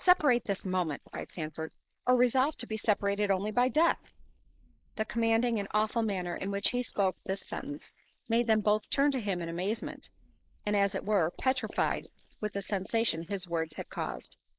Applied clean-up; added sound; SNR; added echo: neural mask model Resemble Enhance denoiser.